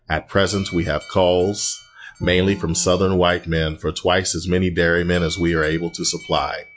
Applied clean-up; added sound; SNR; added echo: classical method log-MMSE.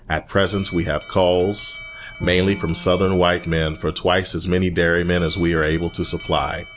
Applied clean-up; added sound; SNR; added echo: none; Alarm + Bowed string instrument; 18 dB; none.